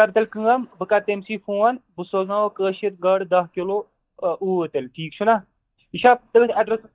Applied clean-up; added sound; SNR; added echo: neural mask model DeepFilterNet 3.